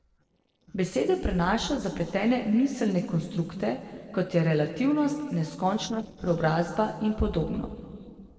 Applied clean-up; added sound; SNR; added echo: neural separator model SepFormer DNS4.